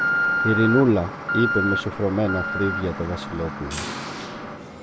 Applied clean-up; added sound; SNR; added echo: none; Alarm; 2 dB; none.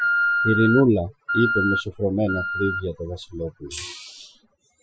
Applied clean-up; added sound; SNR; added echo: classical method Wiener filter.